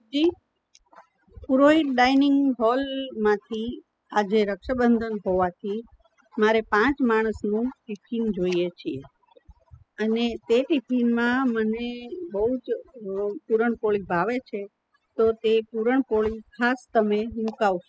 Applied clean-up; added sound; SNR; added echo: classical method spectral subtraction.